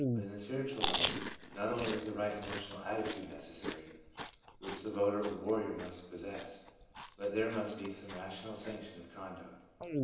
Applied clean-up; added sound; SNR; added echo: none; Chewing, mastication; -2 dB; reverberation time 0.9 s.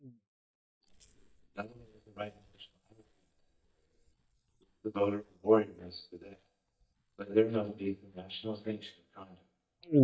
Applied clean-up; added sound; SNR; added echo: neural mask model DeepFilterNet 3.